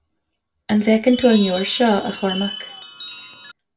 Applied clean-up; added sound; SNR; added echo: none; Chime; 13 dB; reverberation time 0.2 s.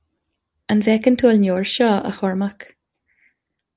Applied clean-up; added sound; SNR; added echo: none; none; none; none.